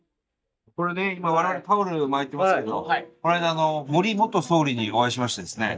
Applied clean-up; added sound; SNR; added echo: neural mask model DeepFilterNet 3.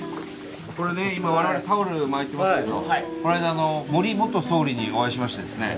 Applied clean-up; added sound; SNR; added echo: none; Guitar; 17 dB; none.